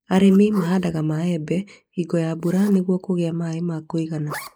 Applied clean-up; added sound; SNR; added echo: neural mask model Resemble Enhance denoiser.